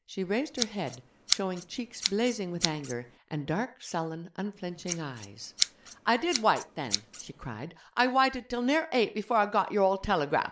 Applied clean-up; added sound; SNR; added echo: neural mask model Resemble Enhance denoiser.